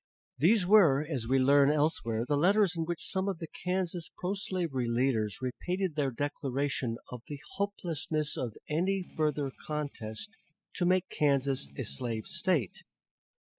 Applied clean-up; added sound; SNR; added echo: classical method spectral subtraction.